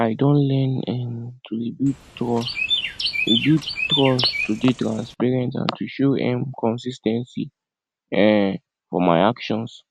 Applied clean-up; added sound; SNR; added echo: none; Chirp, tweet; 4 dB; none.